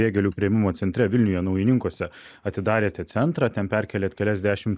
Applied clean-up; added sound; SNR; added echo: neural mask model Resemble Enhance denoiser.